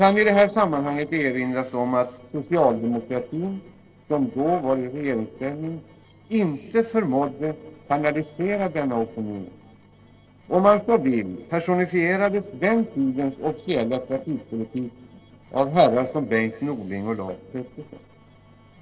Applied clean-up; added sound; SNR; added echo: neural separator model SepFormer DNS4.